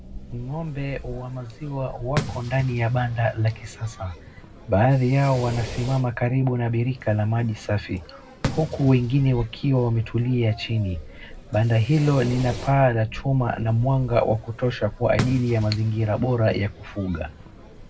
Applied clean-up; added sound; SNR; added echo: none; Fireworks; 13 dB; reverberation time 0.3 s.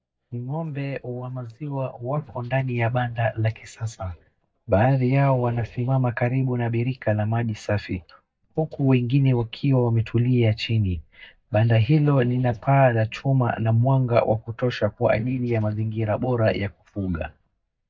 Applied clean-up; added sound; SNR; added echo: neural mask model DeepFilterNet 3.